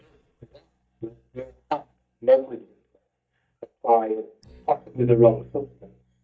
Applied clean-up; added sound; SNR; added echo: neural mask model DeepFilterNet 3.